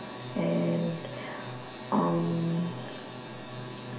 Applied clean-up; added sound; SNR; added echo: none; none; none; reverberation time 0.7 s.